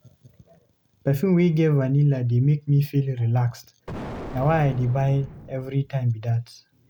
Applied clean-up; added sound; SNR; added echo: none; Explosion; 13 dB; none.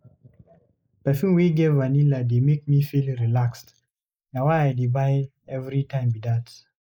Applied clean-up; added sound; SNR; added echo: neural mask model Resemble Enhance denoiser.